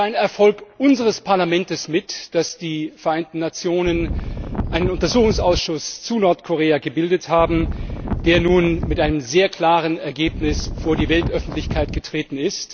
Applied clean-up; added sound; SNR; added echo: none; Wind; 5 dB; none.